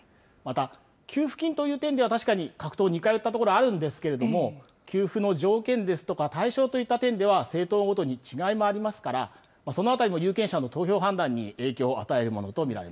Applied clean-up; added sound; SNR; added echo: none; none; none; none.